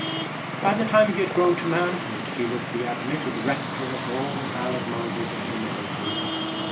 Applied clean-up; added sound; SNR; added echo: none; Traffic noise, roadway noise; 3 dB; reverberation time 0.2 s.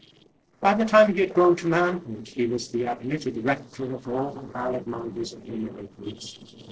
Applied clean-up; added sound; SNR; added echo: neural separator model SepFormer DNS4.